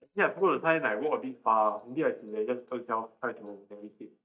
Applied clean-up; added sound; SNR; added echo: neural mask model DeepFilterNet 3.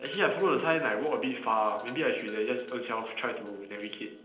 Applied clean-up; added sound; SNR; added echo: neural separator model SepFormer DNS4.